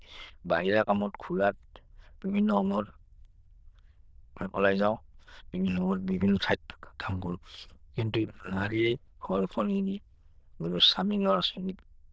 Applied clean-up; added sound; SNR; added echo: neural diffusion model UNIVERSE++.